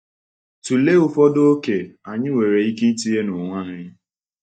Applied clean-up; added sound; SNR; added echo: neural mask model DeepFilterNet 3.